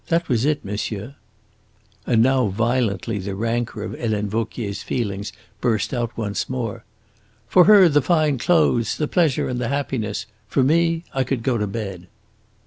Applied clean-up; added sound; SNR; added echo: none; none; none; none.